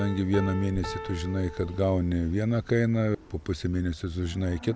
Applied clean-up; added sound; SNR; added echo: none; Piano; 16 dB; none.